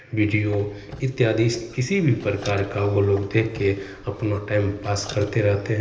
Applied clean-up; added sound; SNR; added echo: none; Squeak; 20 dB; reverberation time 1.4 s.